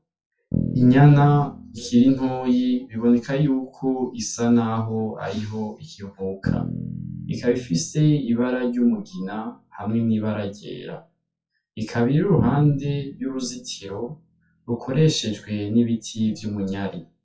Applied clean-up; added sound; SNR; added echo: classical method WPE with log-MMSE.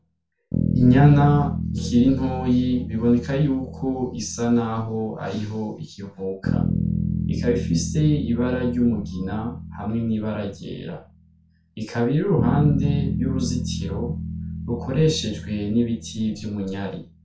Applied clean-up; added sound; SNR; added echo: none; Bass guitar; 5 dB; reverberation time 0.3 s.